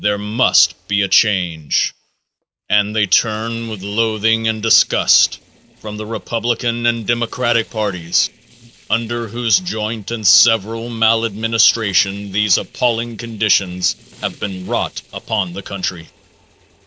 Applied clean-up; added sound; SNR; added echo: neural separator model SepFormer DNS4.